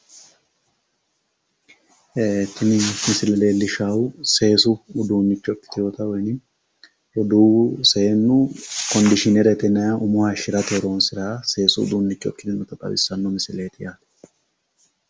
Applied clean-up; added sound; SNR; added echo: none; none; none; none.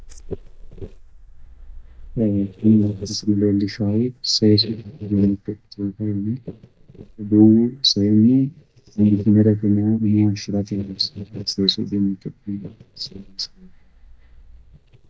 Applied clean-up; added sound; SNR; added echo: neural mask model DeepFilterNet 3.